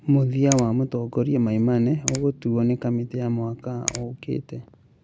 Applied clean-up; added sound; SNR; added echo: none; Finger snapping; 13 dB; none.